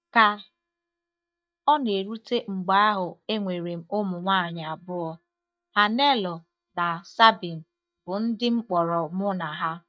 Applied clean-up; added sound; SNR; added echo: neural mask model DeepFilterNet 3.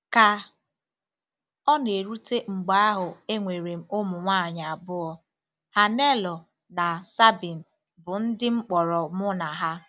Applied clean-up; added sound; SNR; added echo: none; none; none; none.